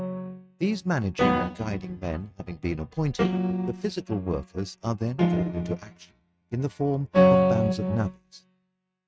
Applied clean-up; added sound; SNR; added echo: neural mask model RNNoise.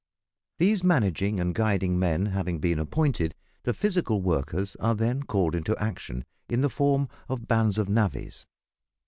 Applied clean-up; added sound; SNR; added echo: none; none; none; none.